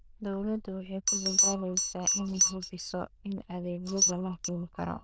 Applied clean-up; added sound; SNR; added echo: neural diffusion model UNIVERSE++.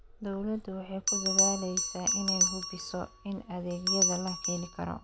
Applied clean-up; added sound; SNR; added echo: none; Bell; -3 dB; none.